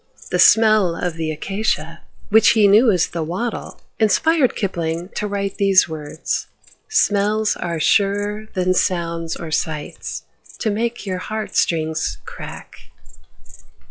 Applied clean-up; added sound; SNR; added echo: classical method log-MMSE.